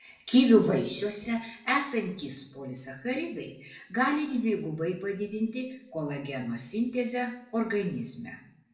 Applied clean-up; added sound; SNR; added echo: none; none; none; reverberation time 0.7 s.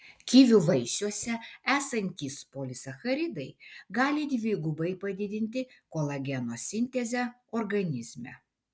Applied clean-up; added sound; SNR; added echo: none; none; none; none.